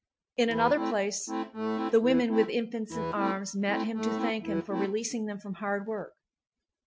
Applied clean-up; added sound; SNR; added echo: none; Accordion; 3 dB; none.